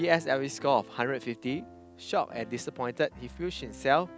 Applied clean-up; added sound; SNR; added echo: none; Piano; 18 dB; none.